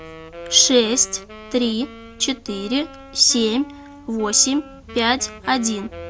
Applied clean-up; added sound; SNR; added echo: none; Wind instrument, woodwind instrument; 17 dB; none.